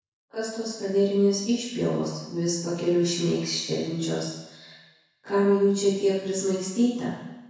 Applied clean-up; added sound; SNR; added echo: none; none; none; reverberation time 1.0 s.